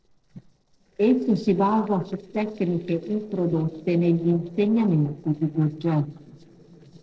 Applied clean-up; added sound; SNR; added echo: neural separator model SepFormer DNS4.